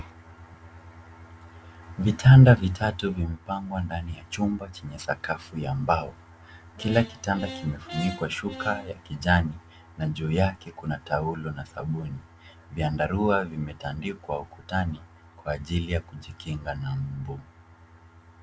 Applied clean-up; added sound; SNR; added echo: none; Brass instrument; 15 dB; none.